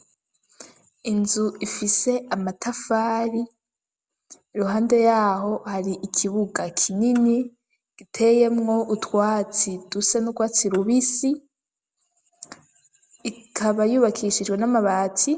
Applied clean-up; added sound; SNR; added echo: none; none; none; none.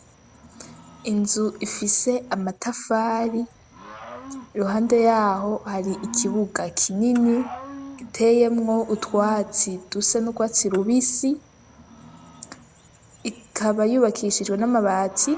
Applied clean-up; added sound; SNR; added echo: none; Cricket / Growling; 18 dB; none.